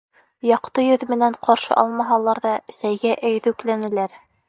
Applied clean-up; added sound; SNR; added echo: neural mask model DeepFilterNet 3.